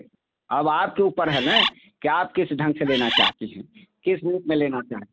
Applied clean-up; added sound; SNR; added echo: none; Bird; -2 dB; none.